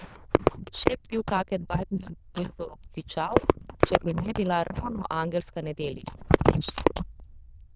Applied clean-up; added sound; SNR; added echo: neural diffusion model UNIVERSE++.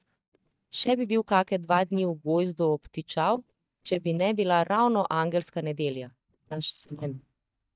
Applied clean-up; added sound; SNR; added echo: neural mask model DeepFilterNet 3.